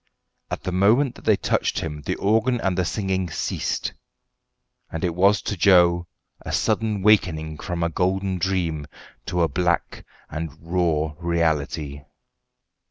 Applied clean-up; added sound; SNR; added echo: none; none; none; none.